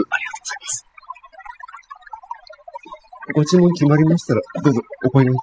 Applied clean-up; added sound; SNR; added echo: classical method spectral subtraction.